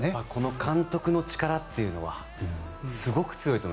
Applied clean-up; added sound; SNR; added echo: none; none; none; none.